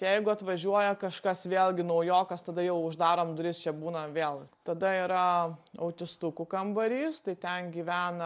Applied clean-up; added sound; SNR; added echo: none; none; none; none.